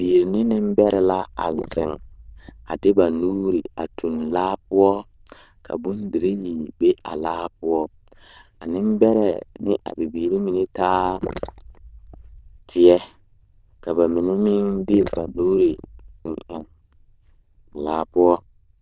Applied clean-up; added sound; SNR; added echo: neural diffusion model UNIVERSE++.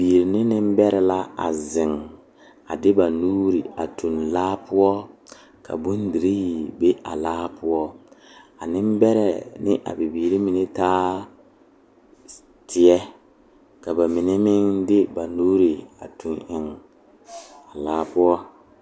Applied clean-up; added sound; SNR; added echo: none; none; none; none.